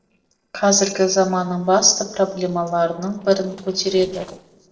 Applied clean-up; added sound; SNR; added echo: neural separator model SepFormer DNS4.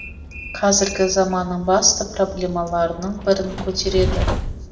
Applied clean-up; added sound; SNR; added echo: none; Train; 7 dB; reverberation time 1.3 s.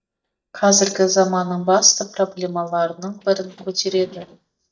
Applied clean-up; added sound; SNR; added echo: neural mask model DeepFilterNet 3.